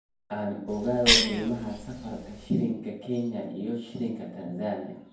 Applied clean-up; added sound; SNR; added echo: none; Cough; -1 dB; reverberation time 0.9 s.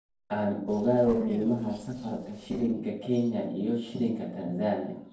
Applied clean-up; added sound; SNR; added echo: neural separator model SepFormer DNS4.